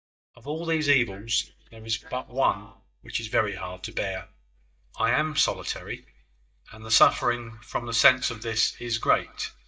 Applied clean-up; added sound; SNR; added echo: neural mask model DeepFilterNet 3.